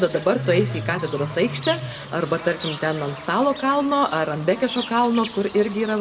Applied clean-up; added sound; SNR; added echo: none; Bird / Fowl; 11 dB; reverberation time 1.4 s.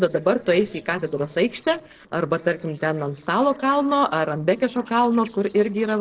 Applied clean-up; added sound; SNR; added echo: neural separator model SepFormer DNS4.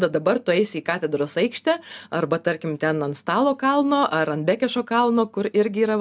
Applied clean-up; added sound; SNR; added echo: none; none; none; none.